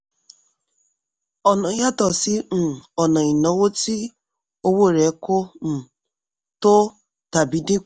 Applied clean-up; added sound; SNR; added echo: none; none; none; none.